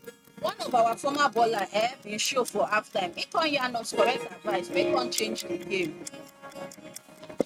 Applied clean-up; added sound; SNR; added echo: neural mask model RNNoise.